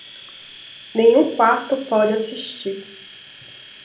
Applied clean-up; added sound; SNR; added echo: none; Domestic sounds, home sounds; 20 dB; reverberation time 0.5 s.